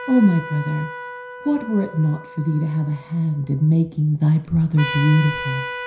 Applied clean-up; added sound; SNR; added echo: none; Trumpet; 12 dB; reverberation time 0.5 s.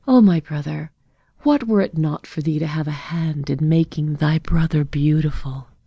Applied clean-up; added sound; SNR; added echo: none; none; none; none.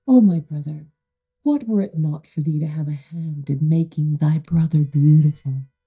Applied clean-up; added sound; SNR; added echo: neural mask model DeepFilterNet 3.